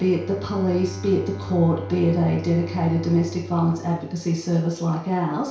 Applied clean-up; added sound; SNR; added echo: none; Bowed string instrument; 13 dB; reverberation time 0.6 s.